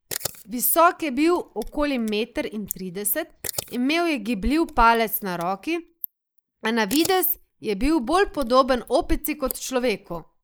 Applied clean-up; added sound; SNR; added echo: neural mask model Resemble Enhance denoiser.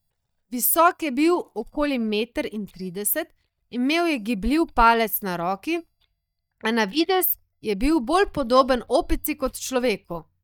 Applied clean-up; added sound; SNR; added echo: neural mask model DeepFilterNet 3.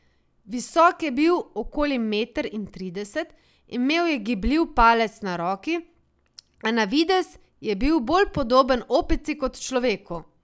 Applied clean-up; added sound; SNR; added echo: none; none; none; none.